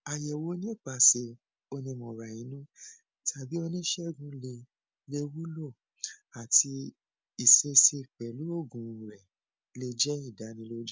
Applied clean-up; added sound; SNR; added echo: none; none; none; none.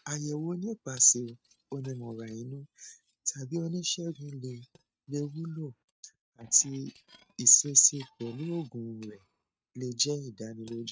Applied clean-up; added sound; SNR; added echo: neural mask model RNNoise.